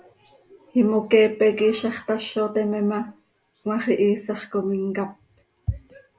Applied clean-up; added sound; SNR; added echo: none; none; none; none.